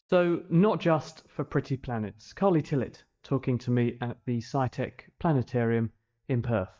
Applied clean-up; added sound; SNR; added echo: neural mask model DeepFilterNet 3.